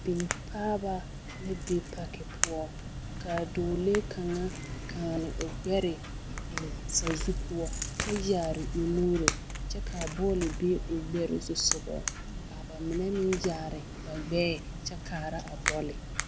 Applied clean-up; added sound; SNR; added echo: none; Crack / Crackle; 3 dB; none.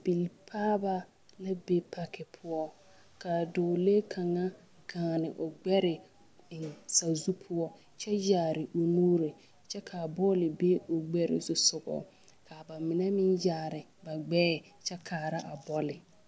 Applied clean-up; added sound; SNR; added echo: none; none; none; none.